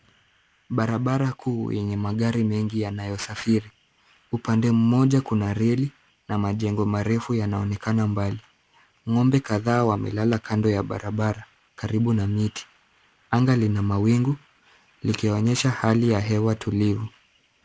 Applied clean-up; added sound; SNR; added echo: none; none; none; none.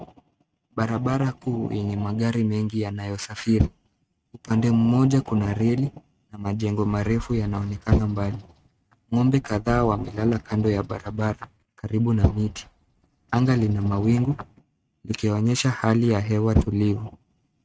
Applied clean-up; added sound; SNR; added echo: neural mask model RNNoise.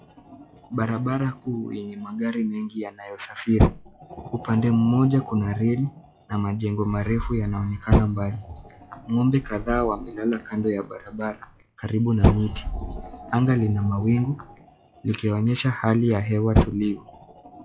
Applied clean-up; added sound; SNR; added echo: classical method log-MMSE.